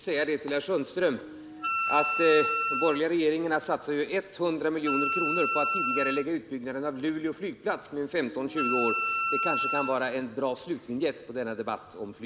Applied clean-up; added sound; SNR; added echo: none; Wind instrument, woodwind instrument; 1 dB; none.